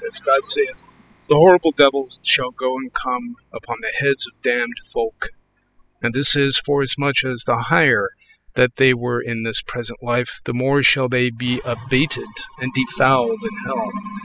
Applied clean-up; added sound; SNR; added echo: classical method spectral subtraction.